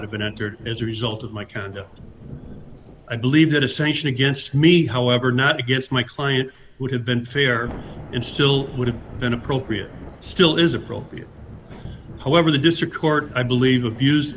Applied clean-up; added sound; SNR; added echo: none; Thunder / Rain; 18 dB; none.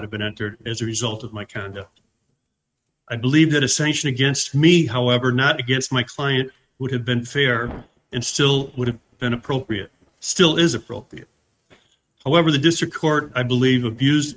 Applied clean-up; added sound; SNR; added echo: neural mask model RNNoise.